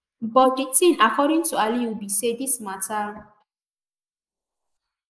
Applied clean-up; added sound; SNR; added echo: neural mask model Resemble Enhance denoiser.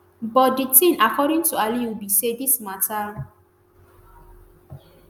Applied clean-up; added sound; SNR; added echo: none; none; none; none.